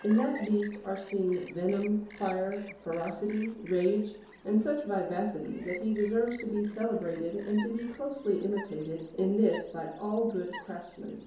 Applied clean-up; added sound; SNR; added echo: none; Chirp, tweet; 19 dB; reverberation time 2.8 s.